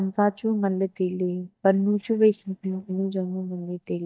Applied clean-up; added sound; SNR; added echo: neural mask model DeepFilterNet 3.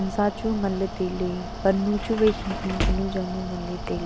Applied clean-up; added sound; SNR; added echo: none; Mechanical fan + Sliding door / Slam; 5 dB; none.